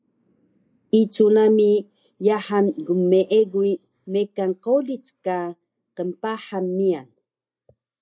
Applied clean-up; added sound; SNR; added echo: neural mask model Resemble Enhance denoiser.